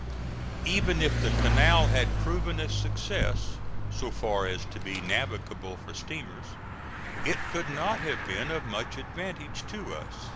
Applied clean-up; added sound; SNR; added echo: none; Mechanisms / Bicycle; -2 dB; none.